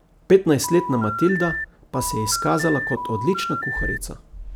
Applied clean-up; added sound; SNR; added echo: none; Telephone; 5 dB; none.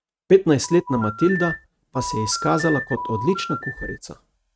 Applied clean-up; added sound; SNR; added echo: neural mask model RNNoise.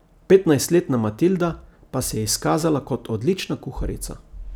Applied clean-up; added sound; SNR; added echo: none; none; none; none.